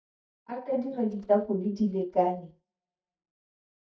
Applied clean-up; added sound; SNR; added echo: neural mask model DeepFilterNet 3.